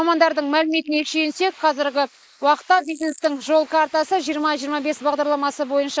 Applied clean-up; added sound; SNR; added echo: neural mask model Resemble Enhance denoiser.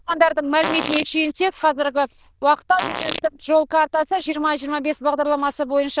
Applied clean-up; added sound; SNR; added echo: neural diffusion model UNIVERSE++.